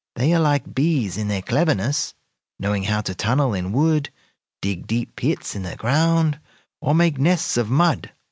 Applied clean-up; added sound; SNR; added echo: none; none; none; none.